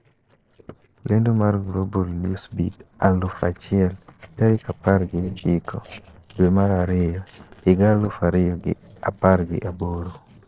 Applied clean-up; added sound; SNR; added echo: neural separator model SepFormer DNS4.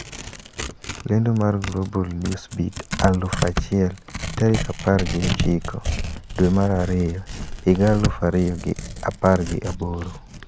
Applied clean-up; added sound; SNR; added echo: none; Tearing; 7 dB; none.